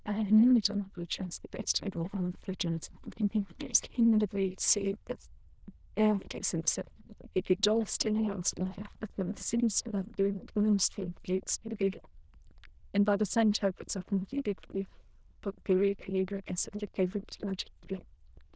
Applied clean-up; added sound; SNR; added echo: neural diffusion model UNIVERSE++.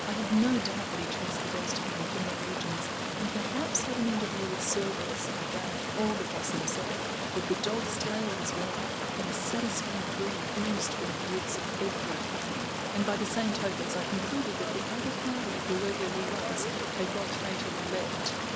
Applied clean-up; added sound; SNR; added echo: none; Stream; -1 dB; none.